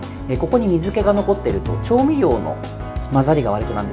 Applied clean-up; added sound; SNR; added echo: none; none; none; none.